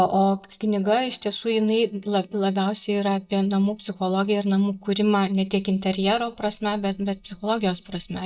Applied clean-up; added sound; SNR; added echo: neural mask model DeepFilterNet 3.